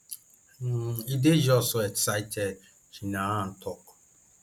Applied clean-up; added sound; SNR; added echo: none; none; none; none.